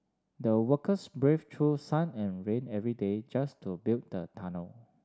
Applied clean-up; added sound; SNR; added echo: none; none; none; none.